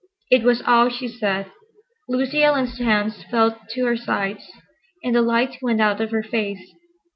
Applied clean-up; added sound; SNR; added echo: none; none; none; none.